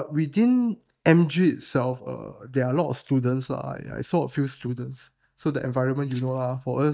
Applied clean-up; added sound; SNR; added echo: neural mask model DeepFilterNet 3.